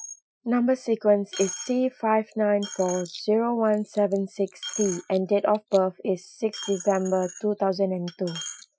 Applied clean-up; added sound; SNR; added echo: classical method Wiener filter.